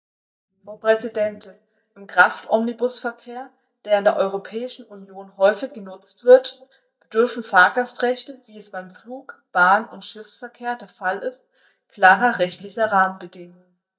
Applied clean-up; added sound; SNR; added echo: neural mask model DeepFilterNet 3.